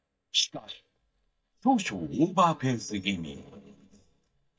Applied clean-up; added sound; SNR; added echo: neural mask model DeepFilterNet 3.